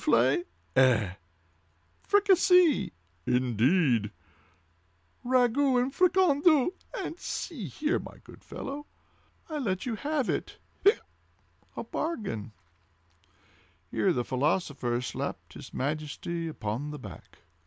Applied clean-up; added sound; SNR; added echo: none; none; none; none.